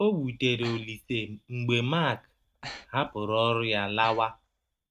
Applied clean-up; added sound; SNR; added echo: neural mask model RNNoise.